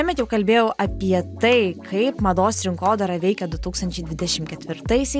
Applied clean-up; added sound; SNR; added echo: none; none; none; none.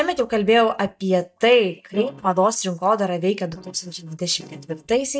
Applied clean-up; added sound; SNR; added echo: neural mask model DeepFilterNet 3.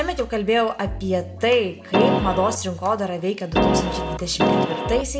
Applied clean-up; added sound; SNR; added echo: none; Keyboard (musical); -3 dB; reverberation time 0.4 s.